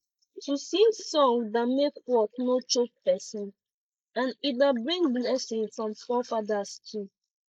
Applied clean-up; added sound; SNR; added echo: neural mask model Resemble Enhance denoiser.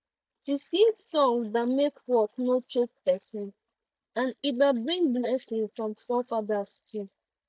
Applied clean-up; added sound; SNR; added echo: neural mask model DeepFilterNet 3.